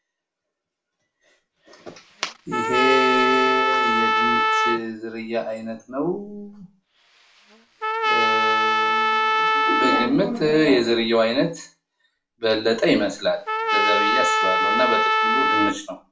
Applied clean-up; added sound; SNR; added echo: none; Trumpet; -3 dB; reverberation time 0.3 s.